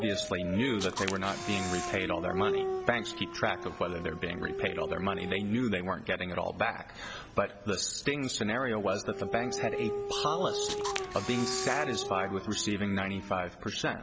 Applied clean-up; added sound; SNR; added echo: none; Camera + Dog; 6 dB; none.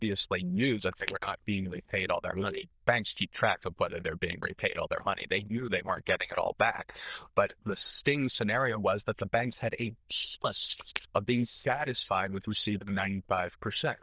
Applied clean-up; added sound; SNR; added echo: neural diffusion model UNIVERSE++.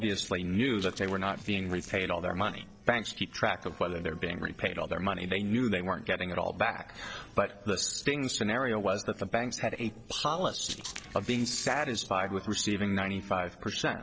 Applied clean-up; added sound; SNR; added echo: neural separator model SepFormer DNS4.